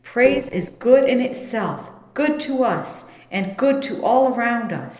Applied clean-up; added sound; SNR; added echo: neural separator model SepFormer DNS4.